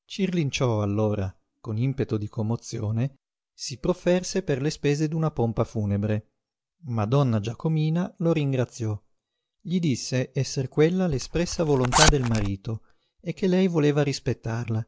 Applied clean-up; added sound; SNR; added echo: none; Zipper (clothing); -1 dB; none.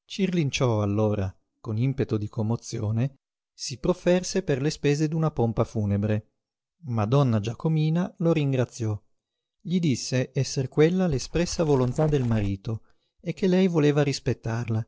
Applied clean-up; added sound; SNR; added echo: neural separator model SepFormer DNS4.